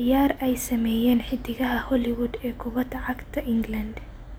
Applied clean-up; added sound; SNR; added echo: none; none; none; none.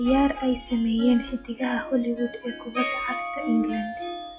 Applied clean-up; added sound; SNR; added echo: classical method log-MMSE.